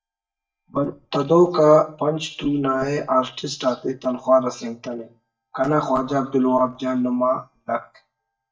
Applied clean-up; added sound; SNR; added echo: neural mask model DeepFilterNet 3.